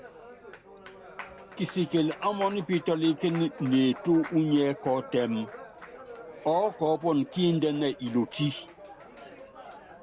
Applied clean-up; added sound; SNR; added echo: none; Applause; 16 dB; none.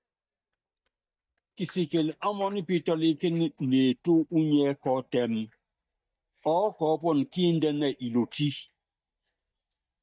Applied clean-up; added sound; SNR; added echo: neural mask model DeepFilterNet 3.